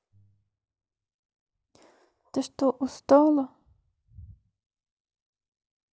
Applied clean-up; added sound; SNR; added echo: none; none; none; none.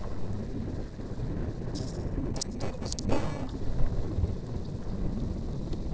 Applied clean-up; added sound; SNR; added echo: neural separator model SepFormer DNS4.